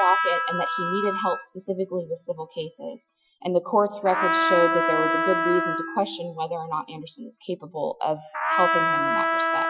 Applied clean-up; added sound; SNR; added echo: classical method Wiener filter.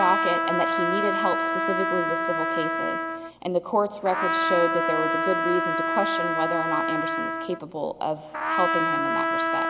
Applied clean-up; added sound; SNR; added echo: none; Trumpet; -2 dB; none.